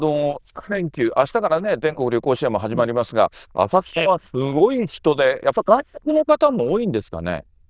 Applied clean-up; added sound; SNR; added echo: neural diffusion model UNIVERSE++.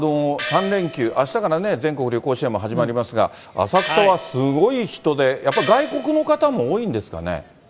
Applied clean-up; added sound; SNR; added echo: none; Gong; 12 dB; none.